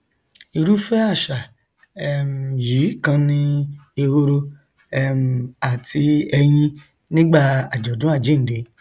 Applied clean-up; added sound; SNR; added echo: none; none; none; none.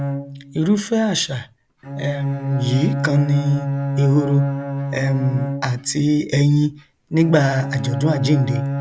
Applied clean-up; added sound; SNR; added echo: none; Bowed string instrument; 4 dB; none.